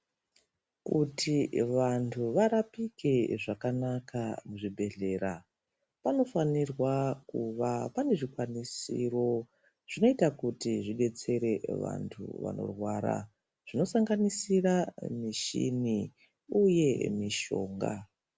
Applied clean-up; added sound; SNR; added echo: none; none; none; none.